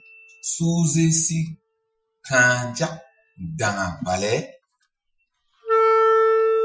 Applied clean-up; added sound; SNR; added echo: classical method Wiener filter.